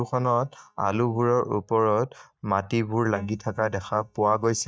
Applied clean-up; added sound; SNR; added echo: neural mask model DeepFilterNet 3.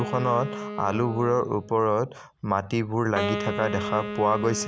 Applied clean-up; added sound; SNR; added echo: none; Wind instrument, woodwind instrument; 8 dB; none.